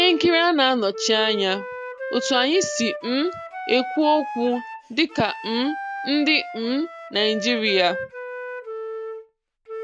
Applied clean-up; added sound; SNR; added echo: none; Wind instrument, woodwind instrument; 10 dB; none.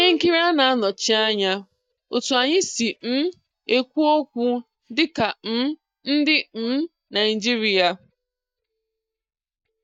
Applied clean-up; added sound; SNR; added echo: neural mask model DeepFilterNet 3.